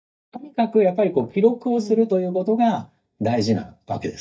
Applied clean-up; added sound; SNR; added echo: neural mask model DeepFilterNet 3.